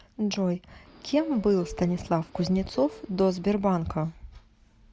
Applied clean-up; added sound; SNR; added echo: none; Subway, metro, underground; 18 dB; none.